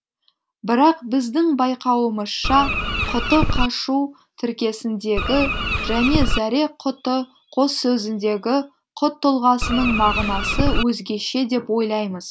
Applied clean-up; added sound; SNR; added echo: none; Bird; 0 dB; none.